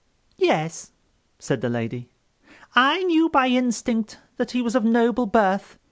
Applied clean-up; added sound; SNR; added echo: none; none; none; none.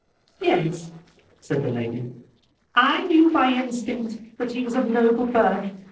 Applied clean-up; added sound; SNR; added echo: neural separator model SepFormer DNS4.